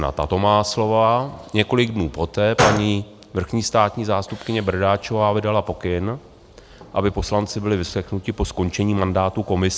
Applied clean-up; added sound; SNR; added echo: none; Gunshot, gunfire; 4 dB; none.